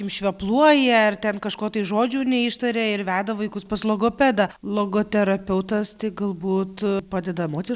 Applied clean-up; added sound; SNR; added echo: none; none; none; none.